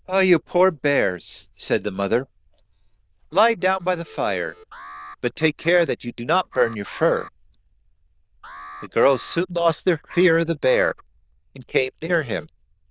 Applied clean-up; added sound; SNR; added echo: neural diffusion model UNIVERSE++.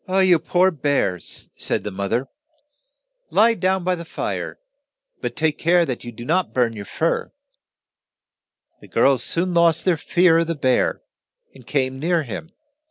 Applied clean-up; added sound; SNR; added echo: none; none; none; none.